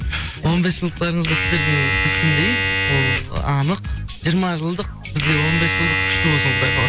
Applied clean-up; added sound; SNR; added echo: none; Domestic sounds, home sounds; 0 dB; none.